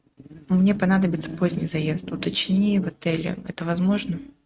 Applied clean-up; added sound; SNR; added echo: neural mask model RNNoise.